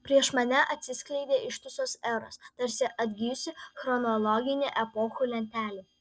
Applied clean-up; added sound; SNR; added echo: neural separator model SepFormer DNS4.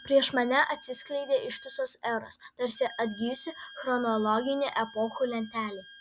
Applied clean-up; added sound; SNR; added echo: none; Wind instrument, woodwind instrument; 20 dB; none.